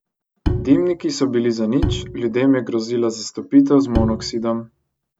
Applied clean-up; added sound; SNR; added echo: none; Bowed string instrument; 7 dB; none.